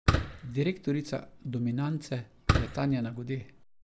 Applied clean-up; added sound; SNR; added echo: none; Fireworks; -1 dB; none.